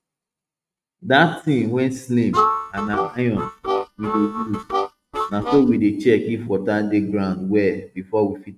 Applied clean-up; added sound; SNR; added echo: neural mask model RNNoise.